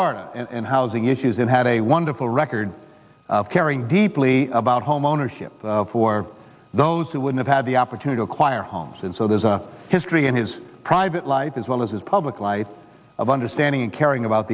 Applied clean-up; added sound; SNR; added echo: none; none; none; none.